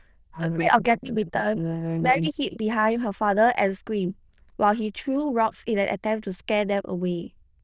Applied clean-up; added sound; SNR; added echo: neural diffusion model UNIVERSE++.